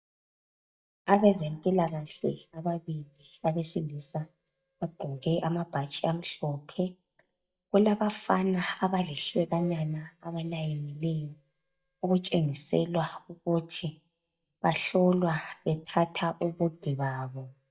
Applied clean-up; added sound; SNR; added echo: neural mask model DeepFilterNet 3.